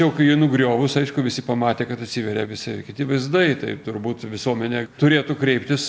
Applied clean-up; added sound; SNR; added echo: none; none; none; none.